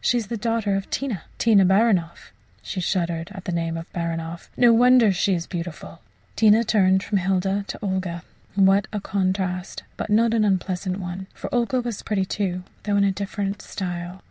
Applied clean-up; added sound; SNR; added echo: none; none; none; none.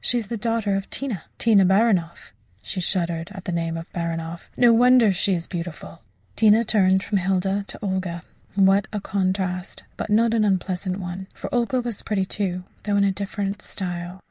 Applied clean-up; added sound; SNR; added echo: neural mask model Resemble Enhance denoiser.